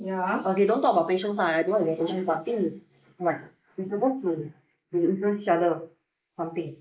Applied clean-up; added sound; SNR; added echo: neural mask model Resemble Enhance denoiser.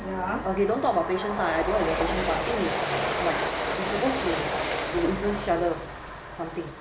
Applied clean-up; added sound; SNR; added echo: none; Train; 2 dB; none.